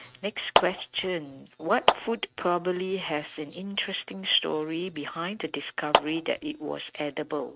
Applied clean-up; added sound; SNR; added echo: neural mask model RNNoise.